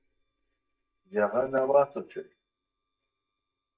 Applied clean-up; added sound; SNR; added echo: neural mask model DeepFilterNet 3.